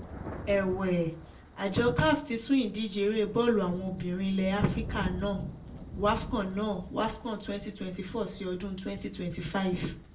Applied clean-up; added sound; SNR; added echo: none; Thunder; 12 dB; reverberation time 0.3 s.